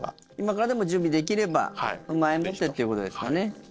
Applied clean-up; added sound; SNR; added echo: neural separator model SepFormer DNS4.